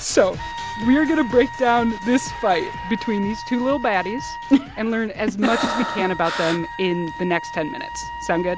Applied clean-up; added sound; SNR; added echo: none; Breathing + Wind instrument, woodwind instrument; 10 dB; none.